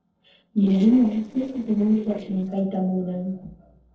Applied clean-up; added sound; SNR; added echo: neural separator model SepFormer DNS4.